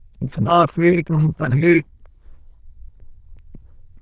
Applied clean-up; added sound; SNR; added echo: neural diffusion model UNIVERSE++.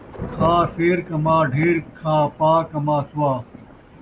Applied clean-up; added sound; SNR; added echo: none; Thunder / Rain; 14 dB; none.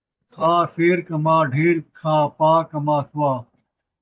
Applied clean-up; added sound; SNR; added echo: neural mask model DeepFilterNet 3.